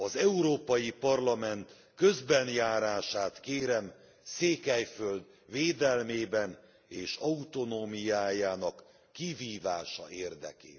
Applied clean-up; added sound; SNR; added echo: none; none; none; none.